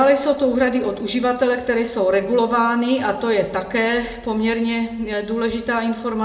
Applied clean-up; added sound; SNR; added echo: none; none; none; reverberation time 0.7 s.